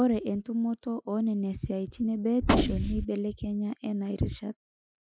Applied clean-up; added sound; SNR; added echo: classical method Wiener filter.